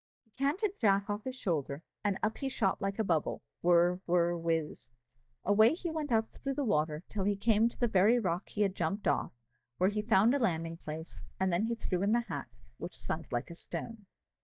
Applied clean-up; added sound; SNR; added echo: neural mask model DeepFilterNet 3.